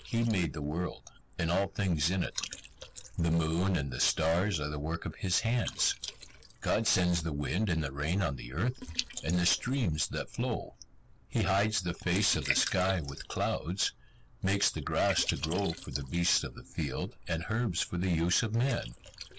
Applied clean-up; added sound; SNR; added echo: neural mask model Resemble Enhance denoiser.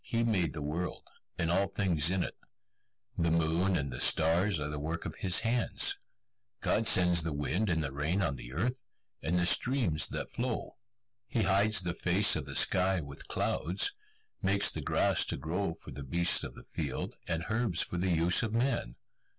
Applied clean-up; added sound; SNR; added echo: none; none; none; none.